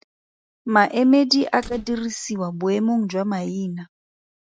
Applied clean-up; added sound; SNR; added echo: neural mask model RNNoise.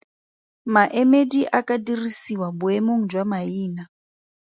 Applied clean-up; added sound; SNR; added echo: none; none; none; none.